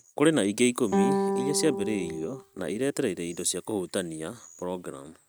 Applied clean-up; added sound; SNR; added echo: neural mask model RNNoise.